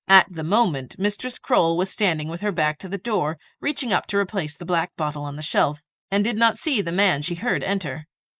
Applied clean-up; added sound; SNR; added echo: neural mask model Resemble Enhance denoiser.